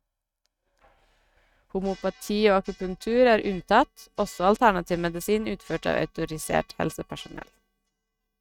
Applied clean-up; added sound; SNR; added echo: neural mask model RNNoise.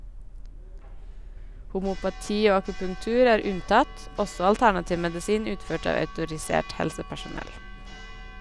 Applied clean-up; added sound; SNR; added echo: none; Church bell; 12 dB; none.